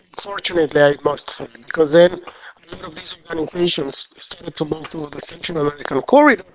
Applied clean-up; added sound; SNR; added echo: neural separator model SepFormer WHAM!.